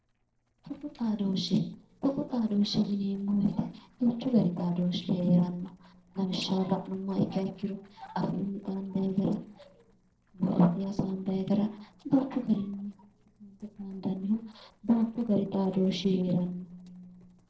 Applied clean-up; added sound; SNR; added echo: neural separator model SepFormer DNS4.